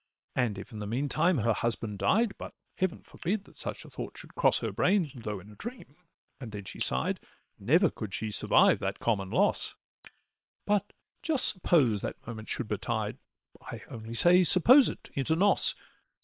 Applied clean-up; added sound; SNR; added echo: neural separator model SepFormer WHAM!.